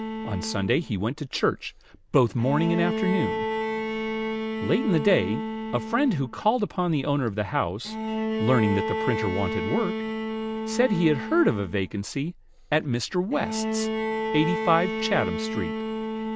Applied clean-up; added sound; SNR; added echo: none; Bowed string instrument; 4 dB; none.